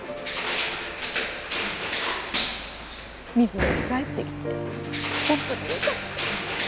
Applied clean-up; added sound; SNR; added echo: none; Crushing; -4 dB; none.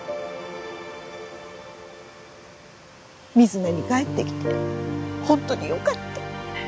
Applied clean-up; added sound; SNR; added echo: none; none; none; none.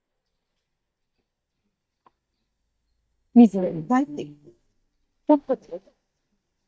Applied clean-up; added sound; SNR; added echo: neural mask model DeepFilterNet 3.